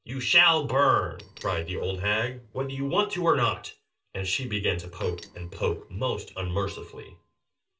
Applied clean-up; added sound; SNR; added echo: neural separator model SepFormer DNS4.